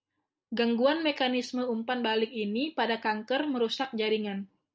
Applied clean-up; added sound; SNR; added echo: none; none; none; none.